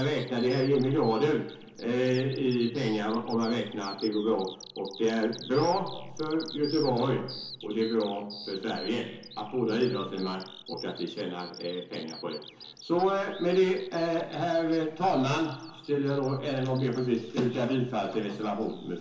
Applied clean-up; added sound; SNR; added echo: none; Bird vocalization, bird call, bird song; 18 dB; reverberation time 0.7 s.